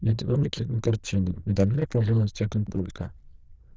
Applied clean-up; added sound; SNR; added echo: neural diffusion model UNIVERSE++.